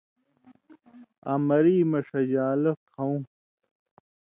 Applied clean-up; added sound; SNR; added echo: none; none; none; none.